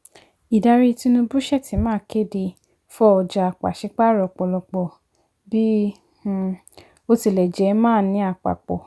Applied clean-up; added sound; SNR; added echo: none; none; none; none.